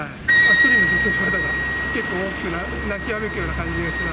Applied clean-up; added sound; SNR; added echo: none; Wind instrument, woodwind instrument; -5 dB; none.